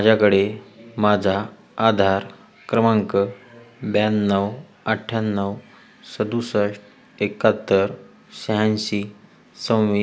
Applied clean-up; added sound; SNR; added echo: none; none; none; none.